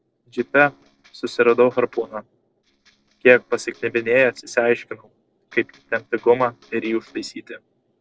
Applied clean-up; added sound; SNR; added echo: neural separator model SepFormer DNS4.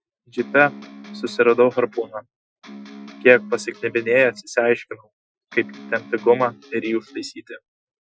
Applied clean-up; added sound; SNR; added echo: classical method Wiener filter.